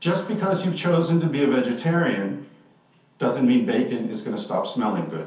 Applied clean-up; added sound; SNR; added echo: none; none; none; reverberation time 0.5 s.